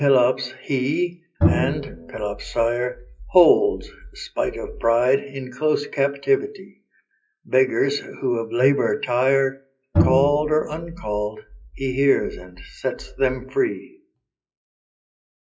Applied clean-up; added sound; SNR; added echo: classical method WPE with log-MMSE.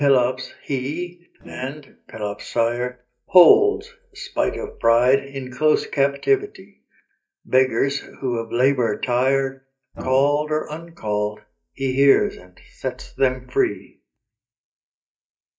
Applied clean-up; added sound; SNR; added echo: neural mask model DeepFilterNet 3.